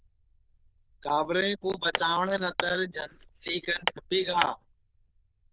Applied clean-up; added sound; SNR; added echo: neural diffusion model UNIVERSE++.